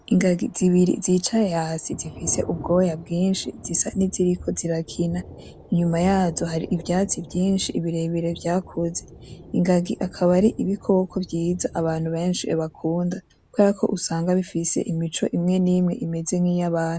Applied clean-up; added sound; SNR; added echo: none; Thunder; 19 dB; none.